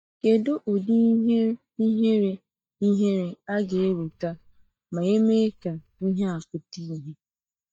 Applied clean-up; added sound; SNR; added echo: neural mask model DeepFilterNet 3.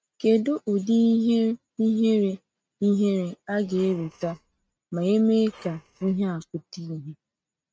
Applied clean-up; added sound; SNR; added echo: neural mask model RNNoise.